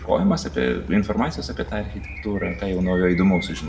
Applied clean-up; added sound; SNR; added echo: none; Truck; 13 dB; reverberation time 1.1 s.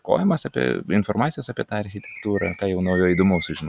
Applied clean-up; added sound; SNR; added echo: none; none; none; none.